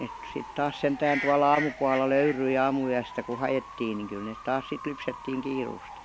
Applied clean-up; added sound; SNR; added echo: none; Bird / Fowl; 12 dB; none.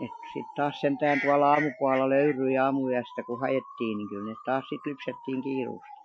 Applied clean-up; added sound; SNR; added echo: classical method Wiener filter.